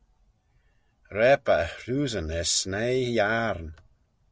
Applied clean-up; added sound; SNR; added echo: none; none; none; none.